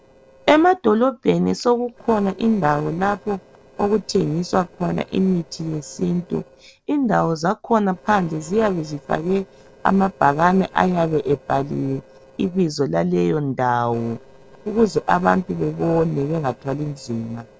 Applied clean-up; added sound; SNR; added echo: neural separator model SepFormer DNS4.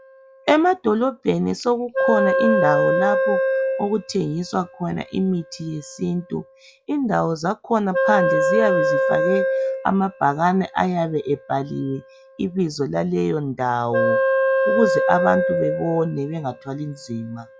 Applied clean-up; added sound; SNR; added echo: classical method log-MMSE.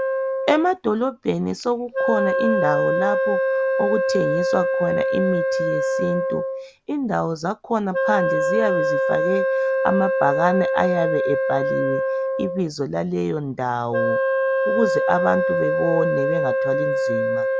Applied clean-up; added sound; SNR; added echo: none; Wind instrument, woodwind instrument; -3 dB; none.